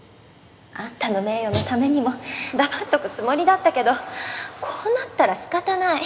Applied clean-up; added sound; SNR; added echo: none; none; none; none.